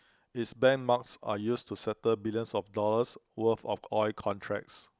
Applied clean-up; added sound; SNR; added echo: none; none; none; none.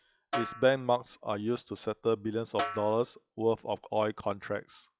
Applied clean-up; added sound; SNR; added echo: classical method log-MMSE.